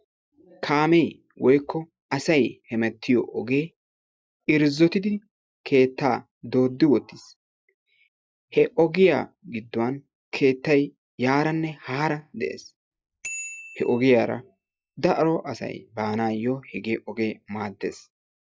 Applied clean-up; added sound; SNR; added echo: classical method log-MMSE.